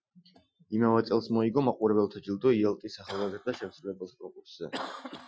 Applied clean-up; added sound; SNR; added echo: classical method Wiener filter.